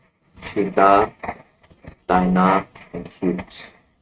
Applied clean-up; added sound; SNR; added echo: neural mask model RNNoise.